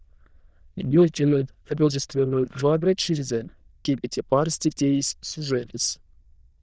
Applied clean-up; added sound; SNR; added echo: neural diffusion model UNIVERSE++.